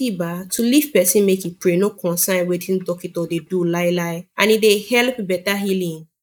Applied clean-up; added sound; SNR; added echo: neural mask model Resemble Enhance denoiser.